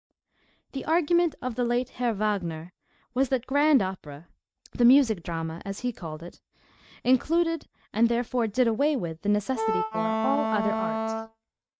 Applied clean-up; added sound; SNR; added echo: neural mask model RNNoise.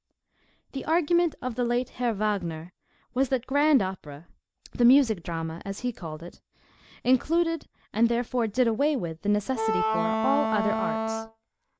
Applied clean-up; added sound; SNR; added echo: none; Wind instrument, woodwind instrument; 1 dB; none.